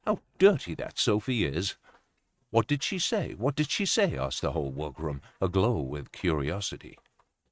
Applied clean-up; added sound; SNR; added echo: neural mask model RNNoise.